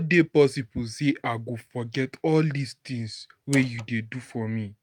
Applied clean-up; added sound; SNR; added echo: neural mask model RNNoise.